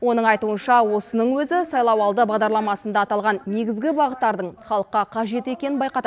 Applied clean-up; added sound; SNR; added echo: none; none; none; none.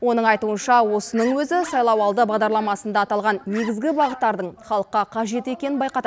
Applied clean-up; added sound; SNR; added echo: none; Bark; 18 dB; none.